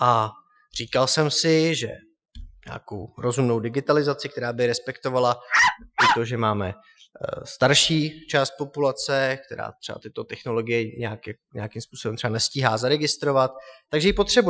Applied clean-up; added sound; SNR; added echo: classical method Wiener filter.